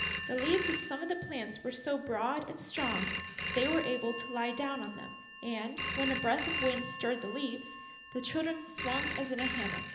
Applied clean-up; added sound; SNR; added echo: none; Telephone; -5 dB; reverberation time 0.8 s.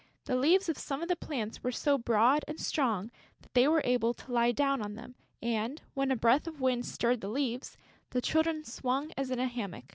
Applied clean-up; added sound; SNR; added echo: none; none; none; none.